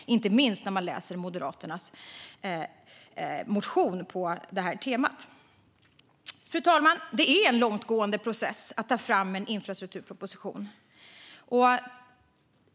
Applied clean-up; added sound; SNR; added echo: none; none; none; none.